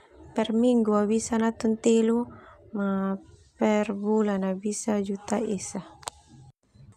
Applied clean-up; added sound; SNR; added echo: none; none; none; none.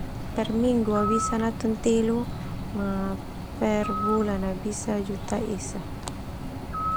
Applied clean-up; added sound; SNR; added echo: none; Bird; 5 dB; none.